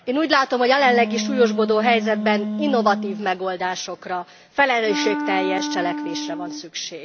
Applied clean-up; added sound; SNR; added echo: none; Wind instrument, woodwind instrument + Wind instrument, woodwind instrument; 6 dB; none.